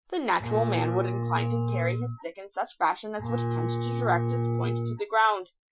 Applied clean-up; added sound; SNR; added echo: classical method Wiener filter.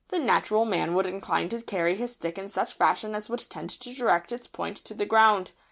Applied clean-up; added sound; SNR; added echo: none; none; none; none.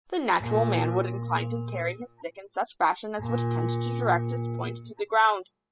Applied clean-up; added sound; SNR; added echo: classical method spectral subtraction.